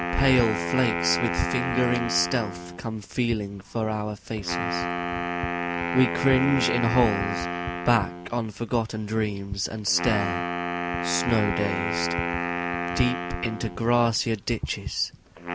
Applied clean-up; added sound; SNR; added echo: none; Wind instrument, woodwind instrument; 4 dB; none.